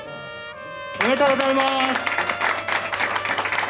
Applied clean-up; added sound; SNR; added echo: none; Siren + Trumpet; 10 dB; none.